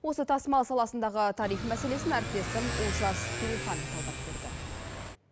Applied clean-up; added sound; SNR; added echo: none; Motorcycle / Accelerating, revving, vroom; 3 dB; none.